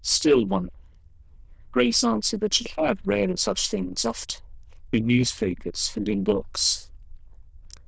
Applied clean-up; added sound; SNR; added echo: neural diffusion model UNIVERSE++.